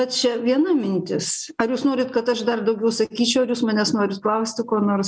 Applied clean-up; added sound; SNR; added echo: none; none; none; none.